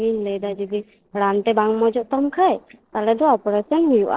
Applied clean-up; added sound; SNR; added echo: neural separator model SepFormer DNS4.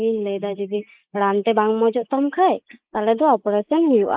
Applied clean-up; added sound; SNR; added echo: neural mask model Resemble Enhance denoiser.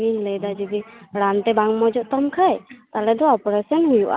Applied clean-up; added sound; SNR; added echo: none; none; none; none.